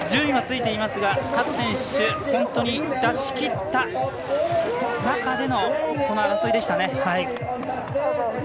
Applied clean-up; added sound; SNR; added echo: none; Waves, surf; 18 dB; none.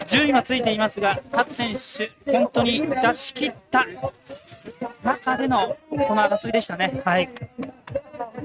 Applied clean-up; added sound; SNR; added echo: neural mask model RNNoise.